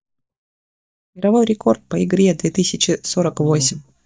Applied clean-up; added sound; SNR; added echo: neural mask model DeepFilterNet 3.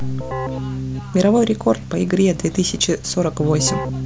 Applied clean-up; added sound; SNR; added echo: none; Keyboard (musical); 8 dB; none.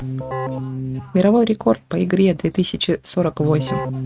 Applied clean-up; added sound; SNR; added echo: neural mask model RNNoise.